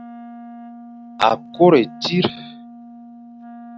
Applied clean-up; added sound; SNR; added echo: none; Wind instrument, woodwind instrument; 17 dB; none.